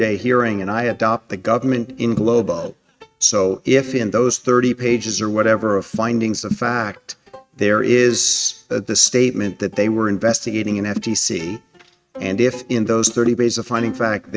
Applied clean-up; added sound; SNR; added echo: neural mask model RNNoise.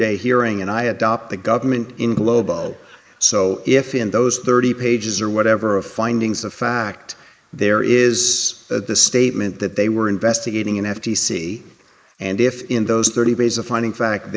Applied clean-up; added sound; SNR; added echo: neural mask model Resemble Enhance denoiser.